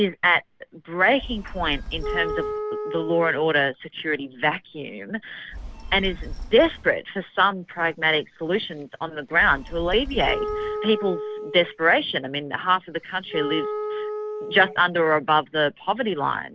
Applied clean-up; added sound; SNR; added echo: none; Telephone + Wind instrument, woodwind instrument; 8 dB; none.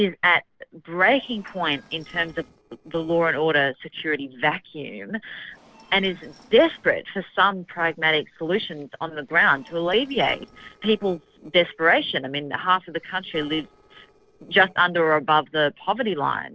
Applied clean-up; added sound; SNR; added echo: neural separator model SepFormer DNS4.